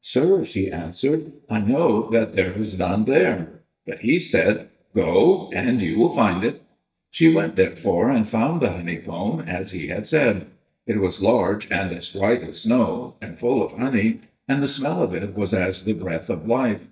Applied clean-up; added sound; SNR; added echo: neural mask model DeepFilterNet 3.